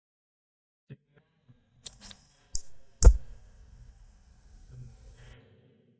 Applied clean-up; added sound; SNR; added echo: neural mask model DeepFilterNet 3.